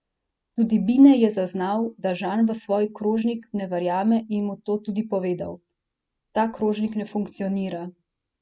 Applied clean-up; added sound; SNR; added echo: none; none; none; none.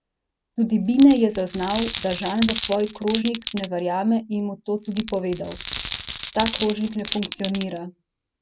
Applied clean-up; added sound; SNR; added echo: none; Glass; 10 dB; none.